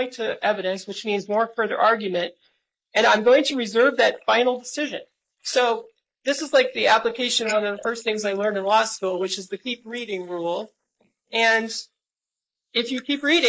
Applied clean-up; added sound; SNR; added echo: neural mask model Resemble Enhance denoiser.